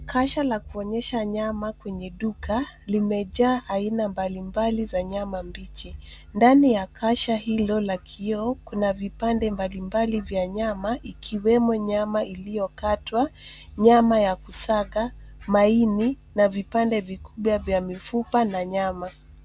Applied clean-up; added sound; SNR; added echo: none; none; none; none.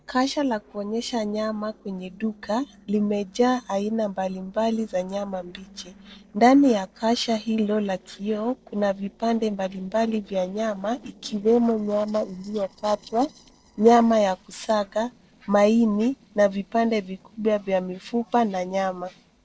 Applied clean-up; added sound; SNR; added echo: neural separator model SepFormer DNS4.